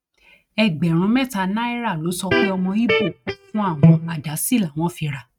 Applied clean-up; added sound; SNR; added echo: neural mask model RNNoise.